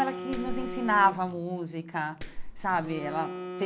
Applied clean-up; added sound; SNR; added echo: none; Telephone + Clapping; 7 dB; none.